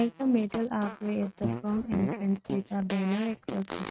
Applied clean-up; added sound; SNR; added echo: neural mask model RNNoise.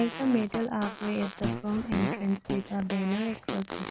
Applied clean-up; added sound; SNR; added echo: none; Fart; 6 dB; none.